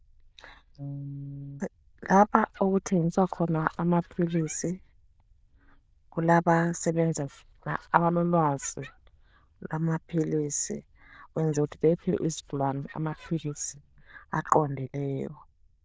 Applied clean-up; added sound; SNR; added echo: neural diffusion model UNIVERSE++.